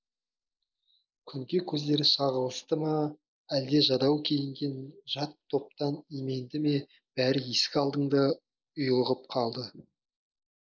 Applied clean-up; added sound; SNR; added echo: neural mask model Resemble Enhance denoiser.